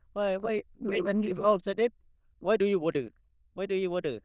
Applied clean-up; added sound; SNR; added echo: neural diffusion model UNIVERSE++.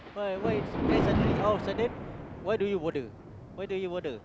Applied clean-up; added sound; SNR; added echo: none; Thunder; 0 dB; none.